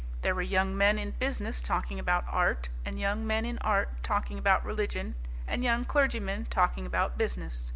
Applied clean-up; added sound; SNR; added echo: none; none; none; none.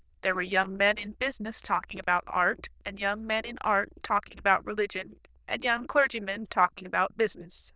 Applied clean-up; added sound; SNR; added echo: neural diffusion model UNIVERSE++.